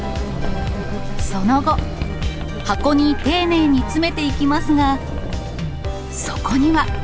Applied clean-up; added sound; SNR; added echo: none; Sliding door + Insect; 6 dB; none.